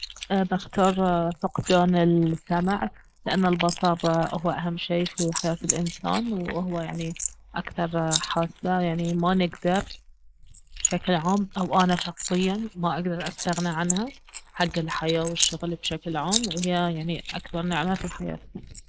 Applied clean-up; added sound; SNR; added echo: neural mask model Resemble Enhance denoiser.